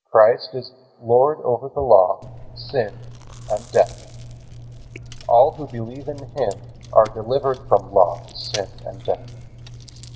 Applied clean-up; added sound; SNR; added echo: none; Chewing, mastication; 17 dB; reverberation time 0.9 s.